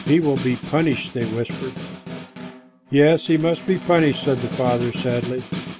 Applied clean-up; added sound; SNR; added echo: none; Snare drum; 10 dB; none.